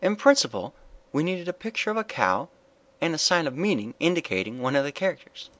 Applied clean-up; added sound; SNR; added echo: none; none; none; none.